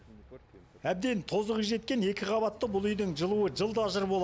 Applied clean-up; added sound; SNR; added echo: none; none; none; none.